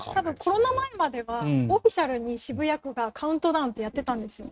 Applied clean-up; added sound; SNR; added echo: neural mask model RNNoise.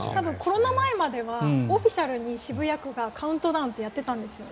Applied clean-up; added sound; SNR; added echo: none; none; none; none.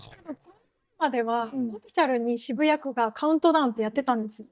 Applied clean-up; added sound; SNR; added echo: neural mask model DeepFilterNet 3.